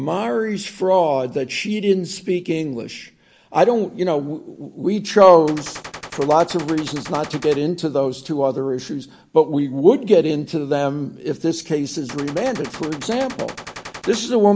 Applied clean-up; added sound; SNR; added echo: none; Gunshot, gunfire; 15 dB; none.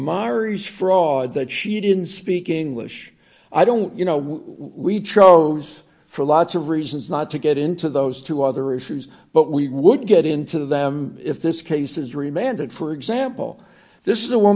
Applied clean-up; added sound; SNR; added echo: none; none; none; none.